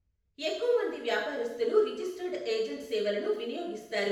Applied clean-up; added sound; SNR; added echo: none; none; none; reverberation time 0.9 s.